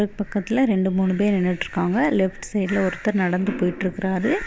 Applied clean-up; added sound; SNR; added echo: none; none; none; none.